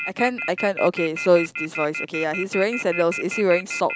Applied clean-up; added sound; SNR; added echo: none; Telephone; 8 dB; none.